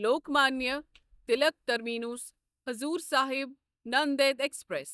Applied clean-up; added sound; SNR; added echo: neural mask model DeepFilterNet 3.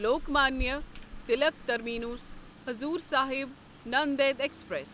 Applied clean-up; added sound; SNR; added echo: none; Rain; 12 dB; none.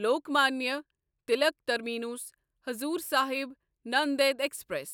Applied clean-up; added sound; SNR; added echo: none; none; none; none.